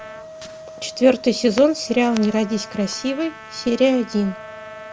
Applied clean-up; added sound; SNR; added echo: none; Trumpet + Wind instrument, woodwind instrument; 17 dB; none.